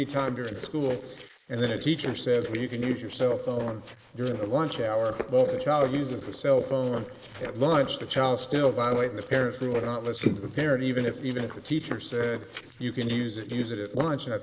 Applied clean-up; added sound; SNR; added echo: neural mask model Resemble Enhance denoiser.